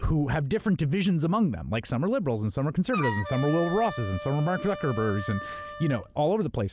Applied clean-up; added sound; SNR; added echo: none; Wind instrument, woodwind instrument; 10 dB; none.